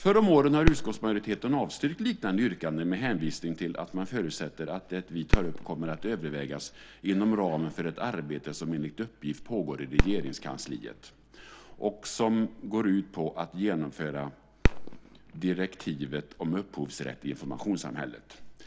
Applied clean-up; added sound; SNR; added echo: none; Fireworks; 4 dB; none.